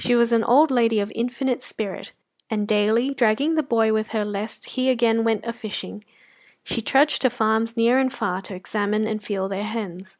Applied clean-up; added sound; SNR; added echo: none; none; none; none.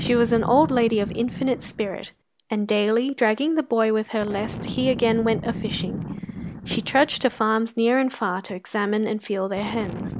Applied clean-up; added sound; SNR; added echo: none; Boom; 11 dB; none.